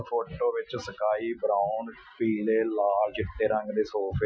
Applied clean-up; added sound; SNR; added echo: classical method Wiener filter.